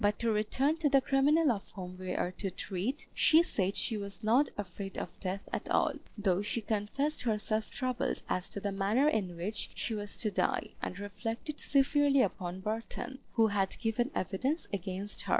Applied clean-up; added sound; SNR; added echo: neural separator model SepFormer DNS4.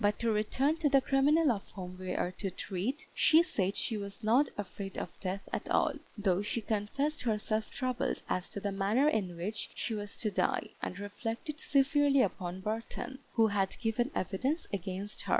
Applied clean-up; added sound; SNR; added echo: neural mask model Resemble Enhance denoiser.